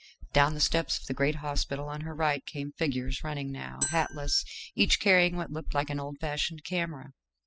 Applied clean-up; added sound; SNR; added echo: classical method spectral subtraction.